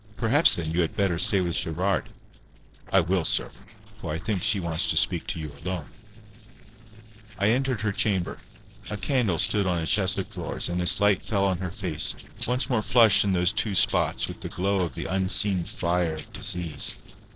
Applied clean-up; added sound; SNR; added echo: neural separator model SepFormer DNS4.